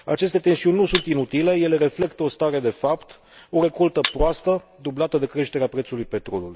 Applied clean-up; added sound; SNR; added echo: none; Shatter; 14 dB; none.